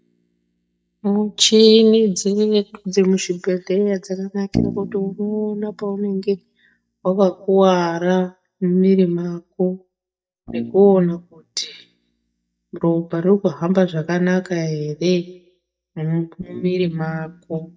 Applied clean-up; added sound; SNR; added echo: neural mask model DeepFilterNet 3.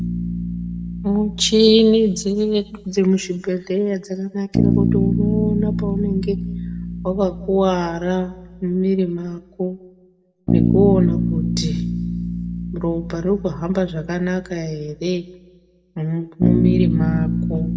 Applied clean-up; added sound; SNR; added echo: none; Bass guitar; 2 dB; reverberation time 0.7 s.